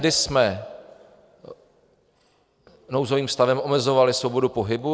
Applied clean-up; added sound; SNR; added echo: none; none; none; none.